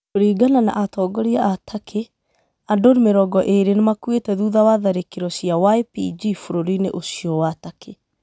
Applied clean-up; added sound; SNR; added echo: none; none; none; none.